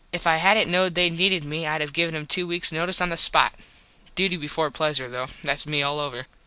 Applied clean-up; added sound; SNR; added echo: none; none; none; none.